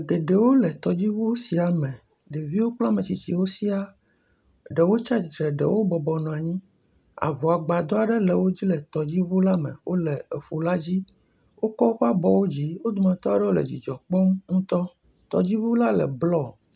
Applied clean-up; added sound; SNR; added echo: none; none; none; none.